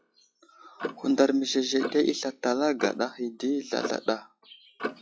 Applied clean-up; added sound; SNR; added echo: classical method log-MMSE.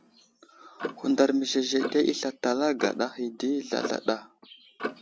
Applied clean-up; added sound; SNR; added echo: none; Clock; 12 dB; none.